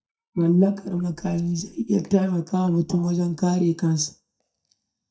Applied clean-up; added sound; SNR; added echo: neural mask model DeepFilterNet 3.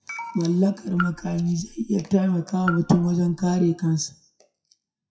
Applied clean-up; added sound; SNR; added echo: classical method WPE with log-MMSE.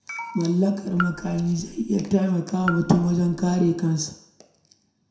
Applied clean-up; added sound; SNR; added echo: none; Raindrop / Drip; 12 dB; reverberation time 0.6 s.